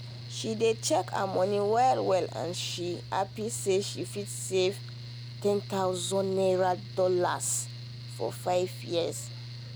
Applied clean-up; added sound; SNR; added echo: none; Mechanical fan; 11 dB; none.